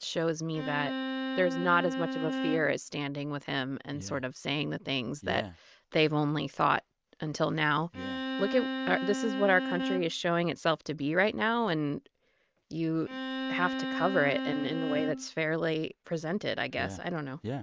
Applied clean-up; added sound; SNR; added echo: neural mask model RNNoise.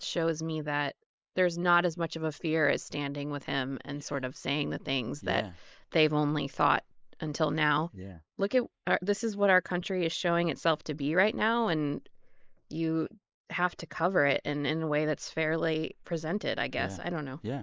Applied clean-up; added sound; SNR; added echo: neural mask model Resemble Enhance denoiser.